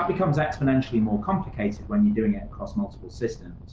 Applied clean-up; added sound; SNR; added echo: none; Explosion; 14 dB; none.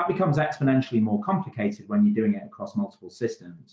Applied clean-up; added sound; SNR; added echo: none; none; none; none.